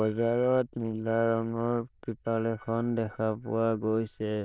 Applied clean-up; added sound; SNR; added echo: neural diffusion model UNIVERSE++.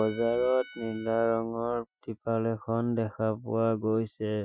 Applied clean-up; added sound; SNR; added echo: classical method Wiener filter.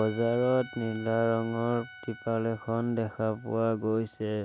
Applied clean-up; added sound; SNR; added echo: none; Trumpet; 20 dB; none.